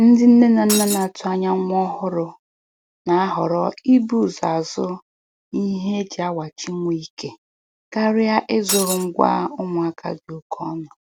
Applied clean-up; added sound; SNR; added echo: none; Shatter; 4 dB; none.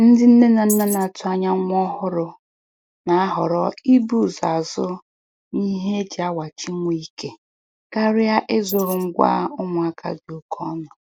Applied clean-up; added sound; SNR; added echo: neural mask model Resemble Enhance denoiser.